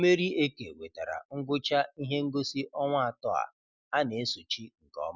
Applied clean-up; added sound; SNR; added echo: none; none; none; none.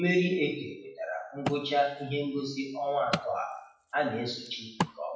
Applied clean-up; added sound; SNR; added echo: classical method WPE with log-MMSE.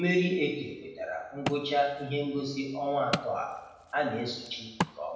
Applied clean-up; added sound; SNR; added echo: none; Wood; 10 dB; reverberation time 0.9 s.